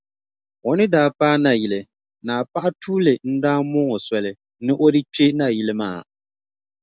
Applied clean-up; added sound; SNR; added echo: none; none; none; none.